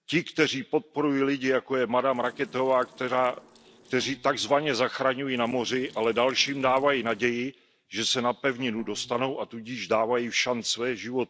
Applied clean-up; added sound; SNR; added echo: neural separator model SepFormer DNS4.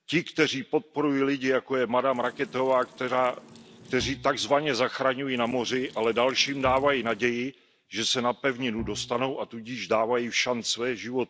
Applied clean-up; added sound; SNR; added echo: none; Wind + Bowed string instrument; 20 dB; none.